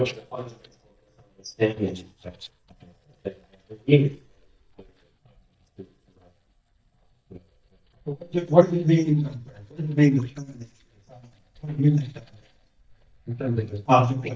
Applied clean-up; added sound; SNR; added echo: neural mask model DeepFilterNet 3.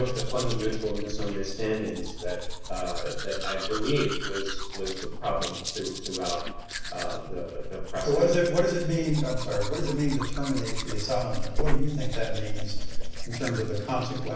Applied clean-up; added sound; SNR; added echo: none; Domestic sounds, home sounds; -1 dB; reverberation time 0.9 s.